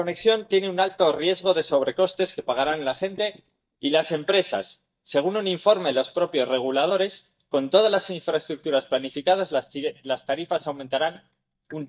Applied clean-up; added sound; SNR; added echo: neural mask model DeepFilterNet 3.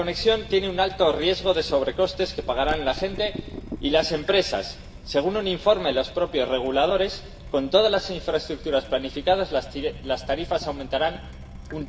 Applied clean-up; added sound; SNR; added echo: none; Drip / Water tap, faucet; 14 dB; reverberation time 2.7 s.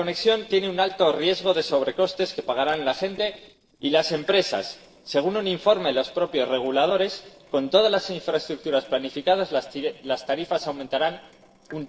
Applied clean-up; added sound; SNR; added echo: neural separator model SepFormer DNS4.